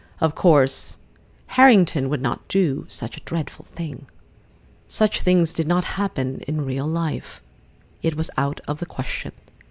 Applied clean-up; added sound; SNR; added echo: none; none; none; none.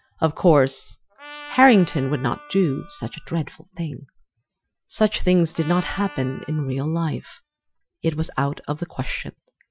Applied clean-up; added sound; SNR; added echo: classical method Wiener filter.